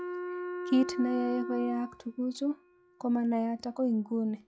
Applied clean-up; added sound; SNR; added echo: classical method log-MMSE.